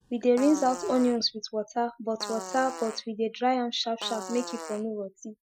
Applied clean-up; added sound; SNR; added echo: classical method Wiener filter.